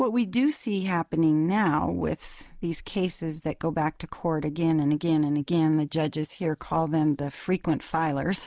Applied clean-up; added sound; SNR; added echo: neural mask model Resemble Enhance denoiser.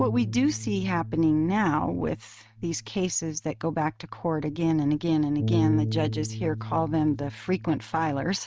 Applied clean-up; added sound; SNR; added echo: neural mask model RNNoise.